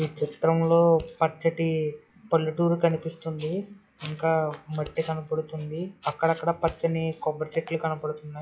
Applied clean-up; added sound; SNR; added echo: classical method log-MMSE.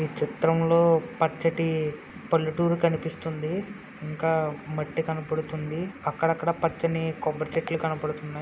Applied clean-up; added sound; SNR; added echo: none; none; none; none.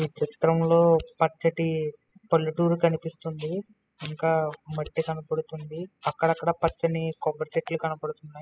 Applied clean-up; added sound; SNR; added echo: classical method spectral subtraction.